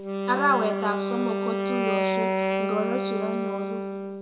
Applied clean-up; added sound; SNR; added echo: none; Wind instrument, woodwind instrument; -2 dB; reverberation time 1.3 s.